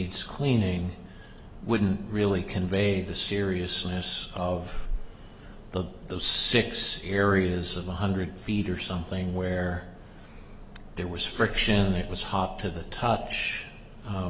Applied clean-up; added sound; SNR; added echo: none; none; none; none.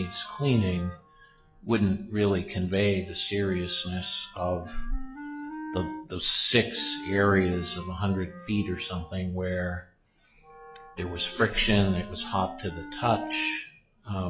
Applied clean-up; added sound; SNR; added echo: classical method log-MMSE.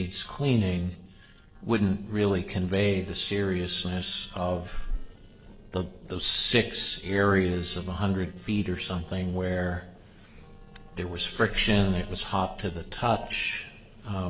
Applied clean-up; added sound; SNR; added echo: neural separator model SepFormer DNS4.